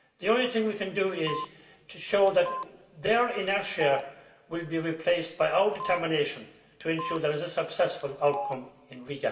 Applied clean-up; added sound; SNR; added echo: none; Telephone; 12 dB; reverberation time 0.8 s.